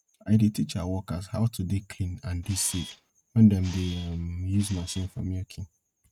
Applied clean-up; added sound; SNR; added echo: neural mask model RNNoise.